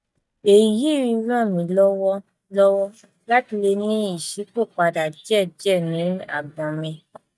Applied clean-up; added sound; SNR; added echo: neural mask model DeepFilterNet 3.